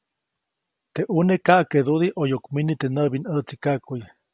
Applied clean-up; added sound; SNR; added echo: none; none; none; none.